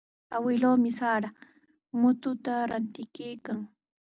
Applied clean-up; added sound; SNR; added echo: none; none; none; none.